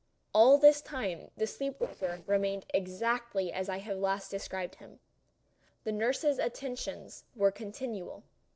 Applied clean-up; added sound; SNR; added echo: neural separator model SepFormer DNS4.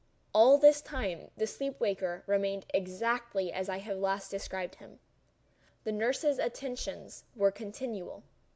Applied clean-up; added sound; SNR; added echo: none; none; none; none.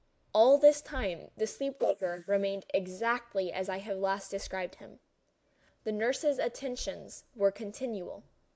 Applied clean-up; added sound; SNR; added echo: neural mask model Resemble Enhance denoiser.